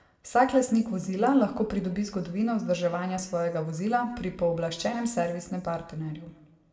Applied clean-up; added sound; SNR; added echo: none; none; none; reverberation time 0.8 s.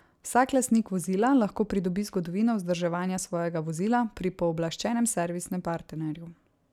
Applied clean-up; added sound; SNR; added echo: none; none; none; none.